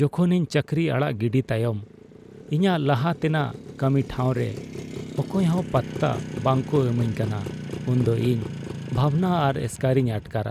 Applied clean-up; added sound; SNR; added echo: none; Motorcycle; 11 dB; none.